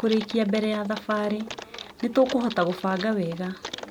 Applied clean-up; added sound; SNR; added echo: none; Typing; 14 dB; none.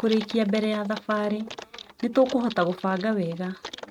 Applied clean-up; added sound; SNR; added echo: neural mask model RNNoise.